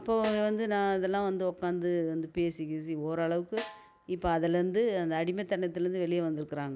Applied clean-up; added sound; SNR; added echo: none; Snare drum; 17 dB; none.